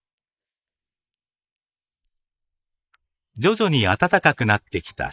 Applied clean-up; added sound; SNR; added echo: neural mask model Resemble Enhance denoiser.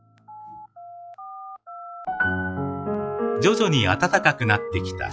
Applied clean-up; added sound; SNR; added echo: classical method log-MMSE.